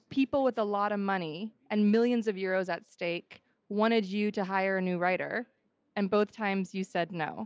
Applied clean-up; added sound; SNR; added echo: none; none; none; none.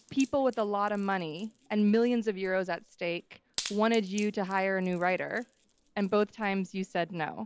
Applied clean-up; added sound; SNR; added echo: none; Wood; 19 dB; none.